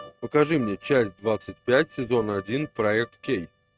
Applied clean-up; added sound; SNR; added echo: neural mask model RNNoise.